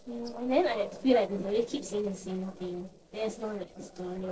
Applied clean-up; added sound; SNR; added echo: neural separator model SepFormer DNS4.